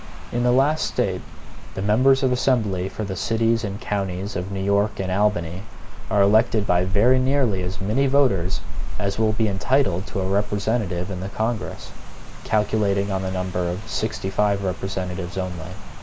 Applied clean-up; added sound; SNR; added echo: none; Rain; 2 dB; none.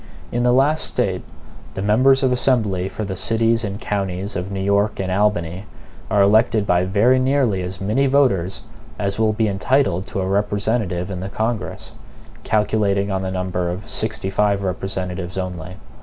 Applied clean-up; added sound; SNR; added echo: none; none; none; none.